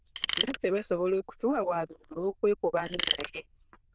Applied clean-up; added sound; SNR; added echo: neural diffusion model UNIVERSE++.